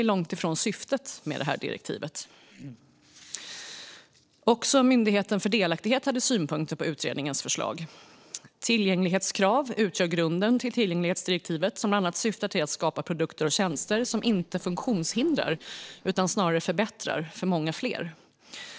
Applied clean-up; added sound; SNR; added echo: neural separator model SepFormer DNS4.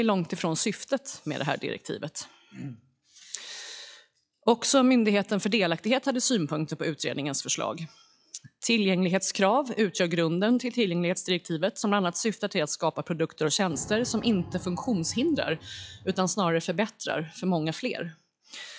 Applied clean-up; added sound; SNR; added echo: classical method log-MMSE.